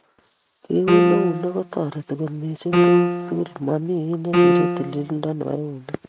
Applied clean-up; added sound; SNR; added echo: neural mask model RNNoise.